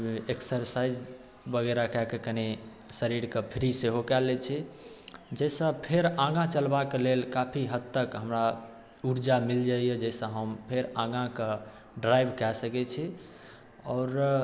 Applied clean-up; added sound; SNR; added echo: none; none; none; none.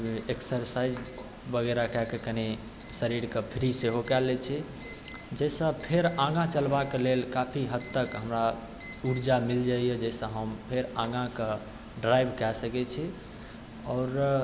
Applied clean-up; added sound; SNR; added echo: none; Alarm; 15 dB; none.